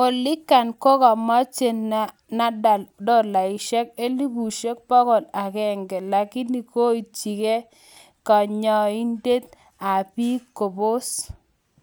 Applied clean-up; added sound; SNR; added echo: none; none; none; none.